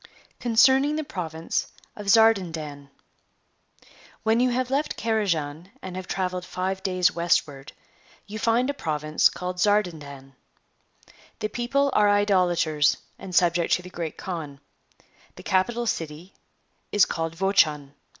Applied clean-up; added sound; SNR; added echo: none; none; none; none.